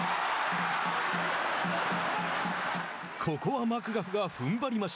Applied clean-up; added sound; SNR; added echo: none; none; none; none.